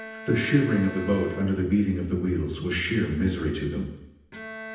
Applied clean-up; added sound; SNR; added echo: none; Bowed string instrument; 17 dB; reverberation time 0.9 s.